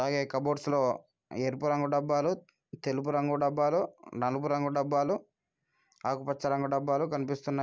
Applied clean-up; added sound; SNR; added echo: none; none; none; none.